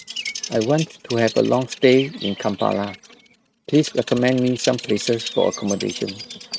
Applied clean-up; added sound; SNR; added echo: neural mask model RNNoise.